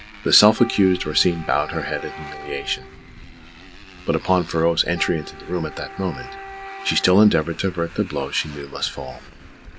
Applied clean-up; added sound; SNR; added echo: none; Wind instrument, woodwind instrument + Motorcycle; 15 dB; none.